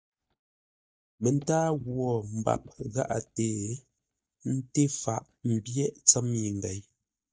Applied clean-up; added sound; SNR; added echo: neural mask model DeepFilterNet 3.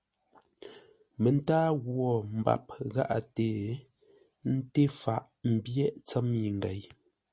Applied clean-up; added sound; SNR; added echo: none; none; none; none.